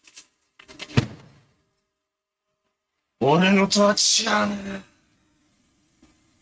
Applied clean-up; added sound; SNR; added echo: neural mask model RNNoise.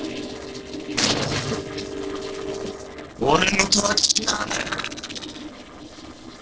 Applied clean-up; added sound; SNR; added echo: neural separator model SepFormer DNS4.